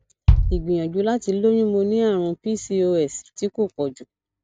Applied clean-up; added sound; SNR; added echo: none; Bass drum; 0 dB; none.